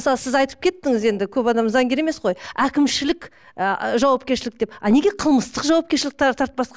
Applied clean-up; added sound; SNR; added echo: none; none; none; none.